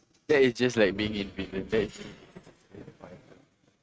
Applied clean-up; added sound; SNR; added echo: neural mask model RNNoise.